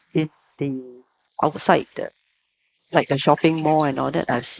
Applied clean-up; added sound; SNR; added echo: neural mask model Resemble Enhance denoiser.